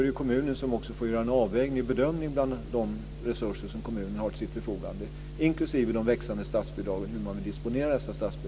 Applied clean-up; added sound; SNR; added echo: none; none; none; none.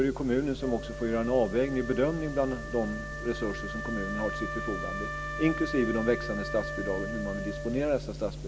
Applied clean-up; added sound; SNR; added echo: none; Wind instrument, woodwind instrument; 9 dB; none.